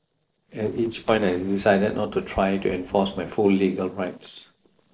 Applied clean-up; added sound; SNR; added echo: neural separator model SepFormer DNS4.